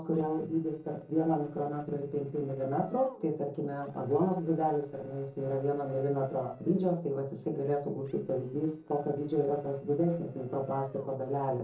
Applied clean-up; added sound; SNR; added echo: neural separator model SepFormer DNS4.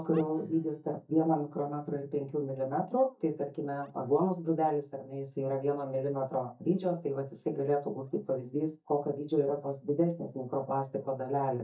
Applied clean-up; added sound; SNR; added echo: neural mask model DeepFilterNet 3.